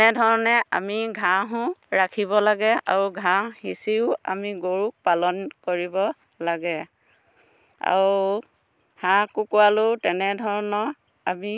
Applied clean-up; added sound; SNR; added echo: none; none; none; none.